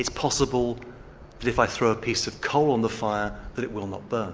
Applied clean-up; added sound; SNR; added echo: none; none; none; none.